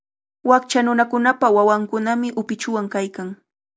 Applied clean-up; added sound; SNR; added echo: none; none; none; none.